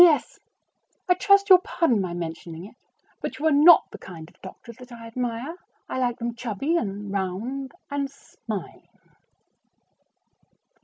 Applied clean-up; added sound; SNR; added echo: none; none; none; none.